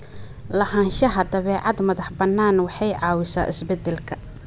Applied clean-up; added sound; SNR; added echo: none; none; none; none.